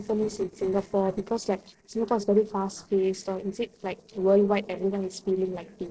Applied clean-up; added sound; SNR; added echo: neural separator model SepFormer DNS4.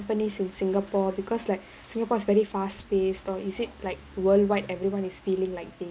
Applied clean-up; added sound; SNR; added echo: none; none; none; none.